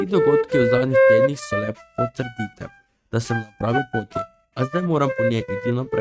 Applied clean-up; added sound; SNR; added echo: neural mask model RNNoise.